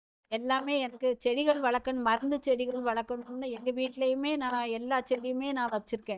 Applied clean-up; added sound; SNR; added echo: neural mask model DeepFilterNet 3.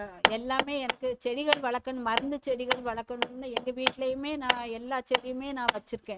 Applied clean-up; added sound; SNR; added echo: neural mask model RNNoise.